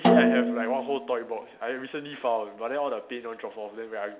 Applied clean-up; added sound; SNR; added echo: none; Snare drum; -4 dB; none.